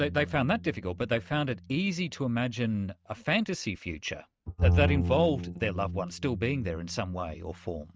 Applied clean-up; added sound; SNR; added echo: neural mask model RNNoise.